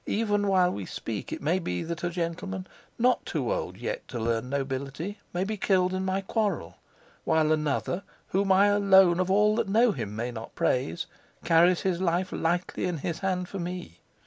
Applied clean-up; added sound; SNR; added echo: none; Thump, thud; 16 dB; none.